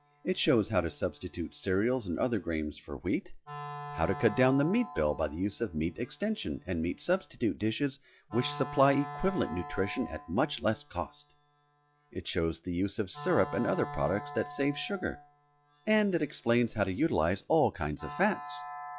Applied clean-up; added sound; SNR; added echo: classical method log-MMSE.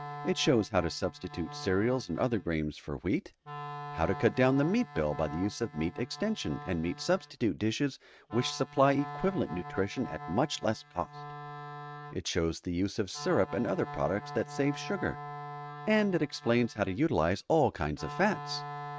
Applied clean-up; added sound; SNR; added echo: neural mask model RNNoise.